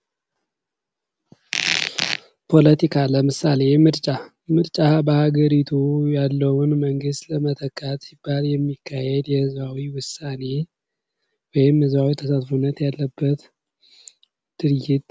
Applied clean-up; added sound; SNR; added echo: none; none; none; none.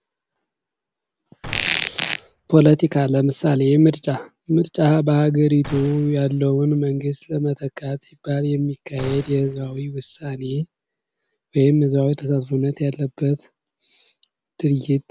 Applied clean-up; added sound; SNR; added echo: none; Gunshot, gunfire; 18 dB; none.